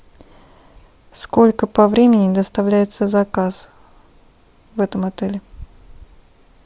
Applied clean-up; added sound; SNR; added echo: none; none; none; none.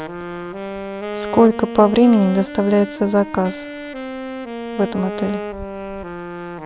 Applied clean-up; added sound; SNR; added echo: none; Wind instrument, woodwind instrument; 9 dB; none.